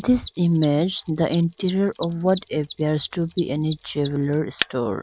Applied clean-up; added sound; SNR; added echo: none; Mechanisms; 16 dB; none.